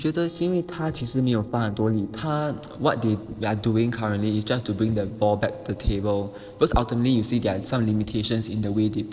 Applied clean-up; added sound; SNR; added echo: neural separator model SepFormer DNS4.